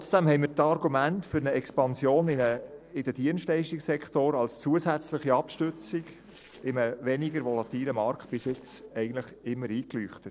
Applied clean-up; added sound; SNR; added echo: neural separator model SepFormer DNS4.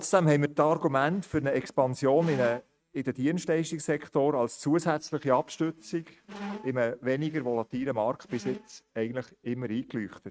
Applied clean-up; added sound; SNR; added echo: neural mask model RNNoise.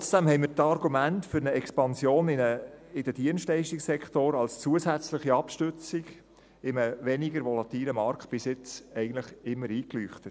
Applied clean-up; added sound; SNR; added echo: none; none; none; none.